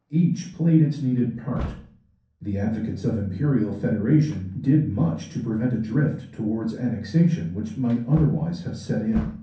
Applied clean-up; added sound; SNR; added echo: none; Wood; 18 dB; reverberation time 0.6 s.